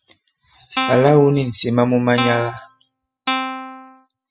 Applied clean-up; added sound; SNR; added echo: classical method spectral subtraction.